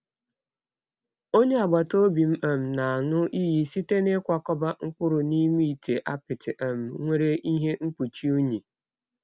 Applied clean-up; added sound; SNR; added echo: none; none; none; none.